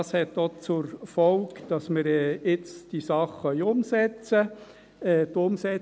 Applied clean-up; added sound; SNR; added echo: none; none; none; none.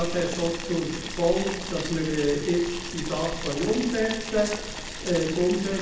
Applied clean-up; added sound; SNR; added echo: none; Boiling; 7 dB; reverberation time 0.9 s.